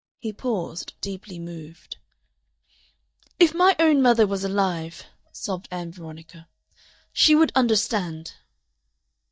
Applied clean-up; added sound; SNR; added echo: neural mask model DeepFilterNet 3.